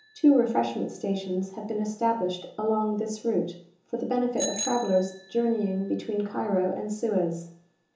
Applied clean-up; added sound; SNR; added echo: none; Bicycle bell; 17 dB; reverberation time 0.6 s.